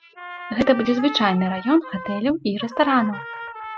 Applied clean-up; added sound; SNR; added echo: classical method spectral subtraction.